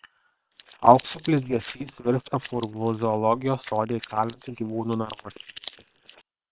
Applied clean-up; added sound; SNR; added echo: neural separator model SepFormer WHAM!.